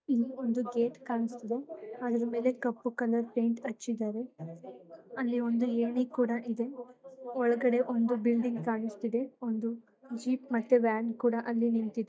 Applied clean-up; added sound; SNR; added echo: neural mask model DeepFilterNet 3.